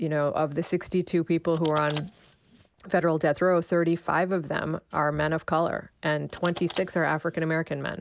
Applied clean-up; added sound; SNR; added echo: none; Car; 18 dB; none.